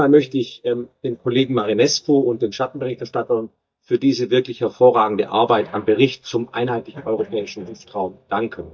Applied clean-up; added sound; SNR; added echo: neural mask model DeepFilterNet 3.